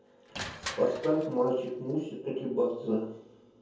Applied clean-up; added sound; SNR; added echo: none; Crushing; 14 dB; reverberation time 0.7 s.